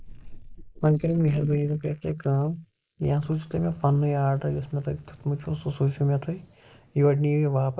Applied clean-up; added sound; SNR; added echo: neural mask model Resemble Enhance denoiser.